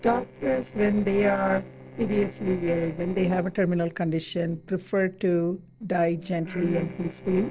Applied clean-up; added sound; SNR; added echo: neural separator model SepFormer DNS4.